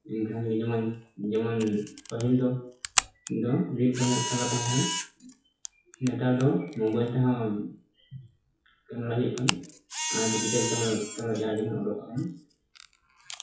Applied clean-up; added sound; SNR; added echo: classical method WPE with log-MMSE.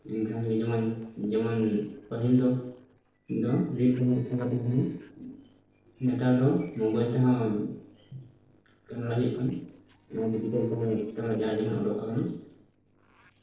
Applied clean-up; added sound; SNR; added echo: neural separator model SepFormer DNS4.